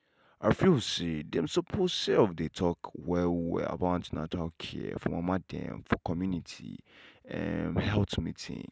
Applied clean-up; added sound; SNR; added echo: none; none; none; none.